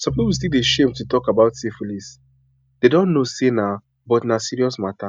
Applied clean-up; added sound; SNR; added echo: none; Piano; 15 dB; none.